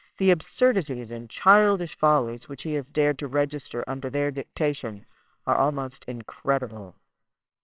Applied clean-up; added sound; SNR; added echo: neural separator model SepFormer WHAMR!.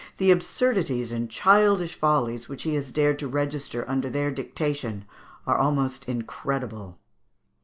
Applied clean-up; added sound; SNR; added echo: none; none; none; none.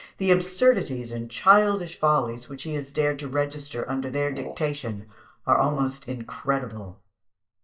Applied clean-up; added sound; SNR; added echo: neural mask model DeepFilterNet 3.